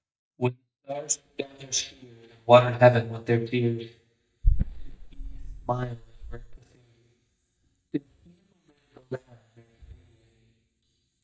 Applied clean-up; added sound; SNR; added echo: neural mask model DeepFilterNet 3.